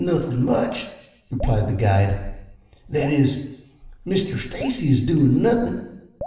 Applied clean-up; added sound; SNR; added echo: none; Drip; 20 dB; reverberation time 0.9 s.